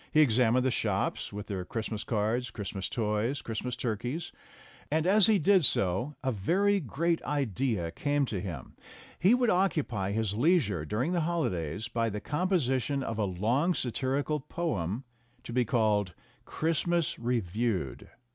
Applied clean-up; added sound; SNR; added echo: none; none; none; none.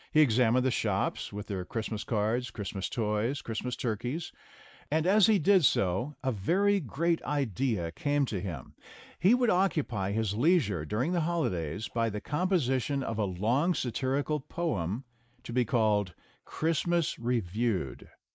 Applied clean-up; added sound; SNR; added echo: neural mask model Resemble Enhance denoiser.